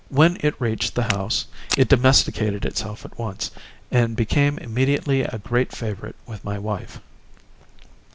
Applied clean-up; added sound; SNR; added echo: none; Walk, footsteps; 9 dB; none.